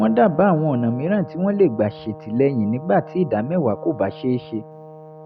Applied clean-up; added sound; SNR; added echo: none; Brass instrument; 16 dB; none.